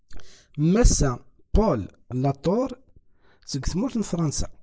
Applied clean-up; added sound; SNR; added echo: neural mask model Resemble Enhance denoiser.